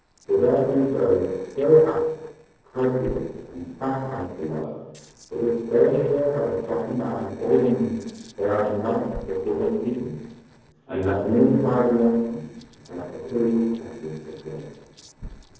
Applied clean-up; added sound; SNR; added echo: neural separator model SepFormer DNS4.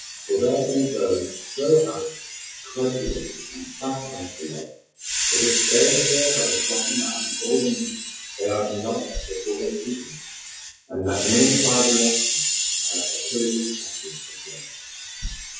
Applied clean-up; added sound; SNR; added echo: classical method WPE with log-MMSE.